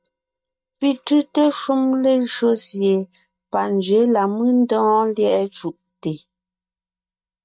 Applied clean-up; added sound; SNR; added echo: neural mask model DeepFilterNet 3.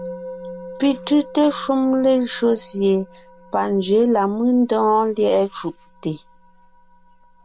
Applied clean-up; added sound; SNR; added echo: none; Musical instrument; 19 dB; none.